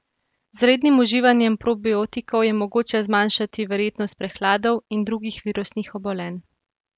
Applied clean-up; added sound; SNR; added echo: none; none; none; none.